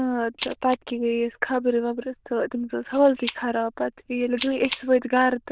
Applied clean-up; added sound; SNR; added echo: neural diffusion model UNIVERSE++.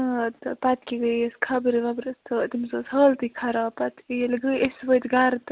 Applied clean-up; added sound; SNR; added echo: none; none; none; none.